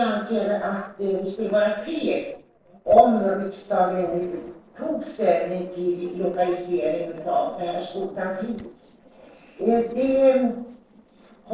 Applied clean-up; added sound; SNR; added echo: neural separator model SepFormer DNS4.